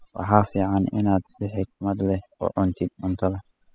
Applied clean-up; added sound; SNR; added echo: classical method spectral subtraction.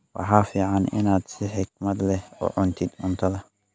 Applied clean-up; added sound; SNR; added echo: none; none; none; none.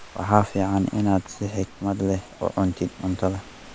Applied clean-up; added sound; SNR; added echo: none; Rain / Thunderstorm; 19 dB; none.